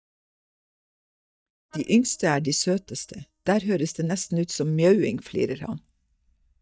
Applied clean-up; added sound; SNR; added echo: neural mask model DeepFilterNet 3.